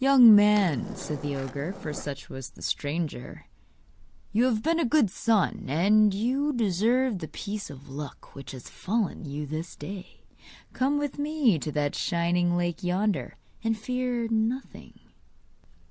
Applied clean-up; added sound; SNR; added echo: none; Skateboard; 14 dB; none.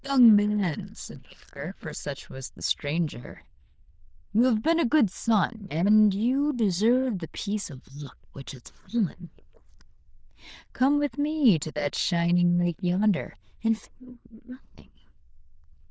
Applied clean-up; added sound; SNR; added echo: neural diffusion model UNIVERSE++.